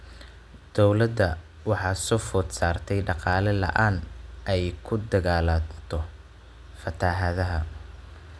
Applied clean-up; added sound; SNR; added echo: none; none; none; none.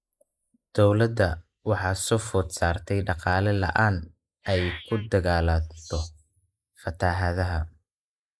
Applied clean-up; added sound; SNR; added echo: neural mask model Resemble Enhance denoiser.